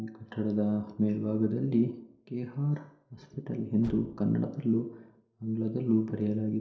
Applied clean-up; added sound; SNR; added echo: neural separator model SepFormer DNS4.